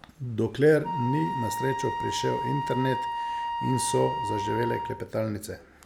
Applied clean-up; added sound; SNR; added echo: none; Wind instrument, woodwind instrument; 4 dB; none.